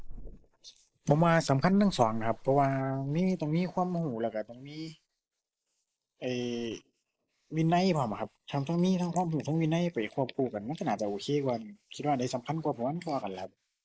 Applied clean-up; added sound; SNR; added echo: neural mask model Resemble Enhance denoiser.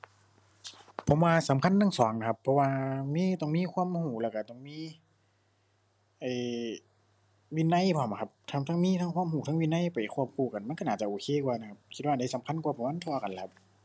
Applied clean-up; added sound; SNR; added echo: none; none; none; none.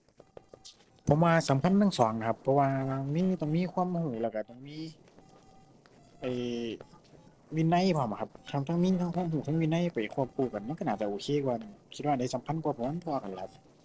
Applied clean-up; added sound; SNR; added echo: neural separator model SepFormer DNS4.